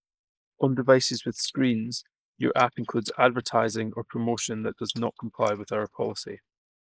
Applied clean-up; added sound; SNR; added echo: neural mask model Resemble Enhance denoiser.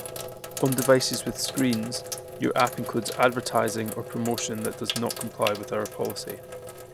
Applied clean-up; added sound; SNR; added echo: none; Sink (filling or washing); 9 dB; none.